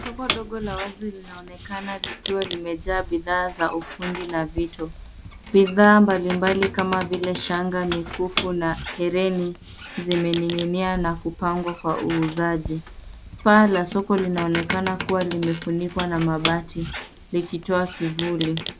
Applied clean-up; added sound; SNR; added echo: none; Squeak; 10 dB; none.